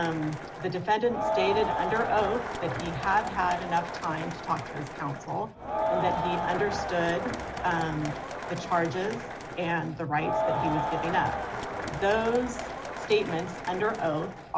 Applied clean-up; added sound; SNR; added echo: none; Crowd; 3 dB; none.